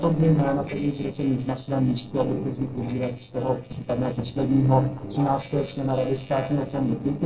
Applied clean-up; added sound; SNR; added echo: neural separator model SepFormer DNS4.